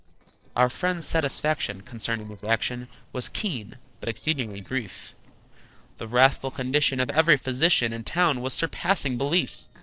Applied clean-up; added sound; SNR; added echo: neural separator model SepFormer DNS4.